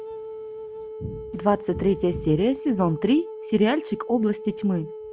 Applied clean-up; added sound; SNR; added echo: none; Wind instrument, woodwind instrument; 12 dB; none.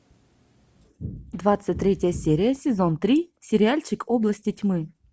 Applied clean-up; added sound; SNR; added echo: none; none; none; none.